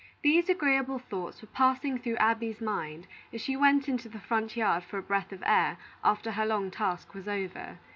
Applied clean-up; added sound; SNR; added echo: none; none; none; none.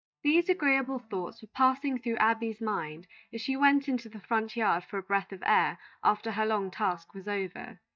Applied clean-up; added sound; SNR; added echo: neural mask model DeepFilterNet 3.